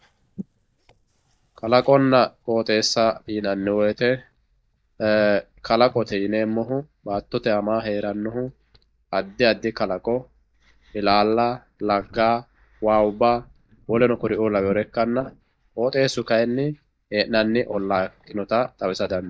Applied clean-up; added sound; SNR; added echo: neural mask model DeepFilterNet 3.